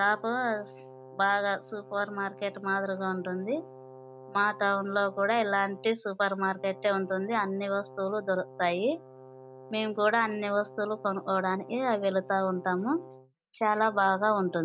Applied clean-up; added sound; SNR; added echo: none; Brass instrument; 19 dB; none.